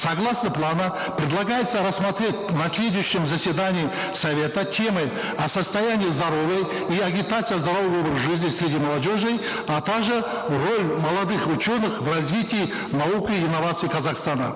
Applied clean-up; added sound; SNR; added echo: none; none; none; none.